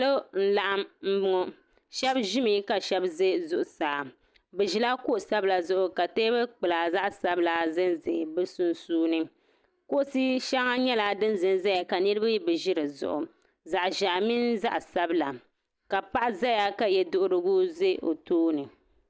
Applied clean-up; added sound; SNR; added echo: neural mask model DeepFilterNet 3.